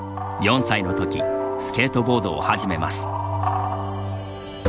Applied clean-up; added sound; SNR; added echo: none; Wind instrument, woodwind instrument; 16 dB; none.